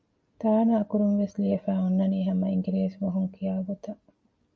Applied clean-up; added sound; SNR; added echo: none; none; none; none.